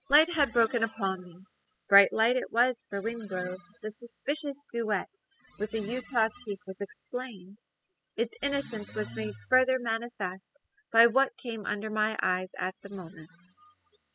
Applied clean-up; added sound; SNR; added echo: classical method spectral subtraction.